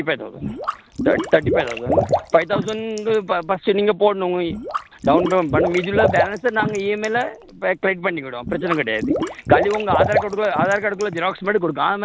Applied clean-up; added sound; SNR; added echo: none; Liquid; 4 dB; none.